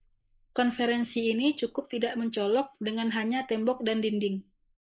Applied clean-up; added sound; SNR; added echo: neural mask model Resemble Enhance denoiser.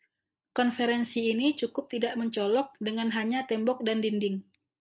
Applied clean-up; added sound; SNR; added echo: none; none; none; none.